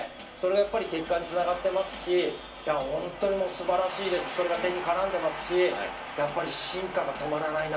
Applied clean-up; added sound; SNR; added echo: none; none; none; reverberation time 0.3 s.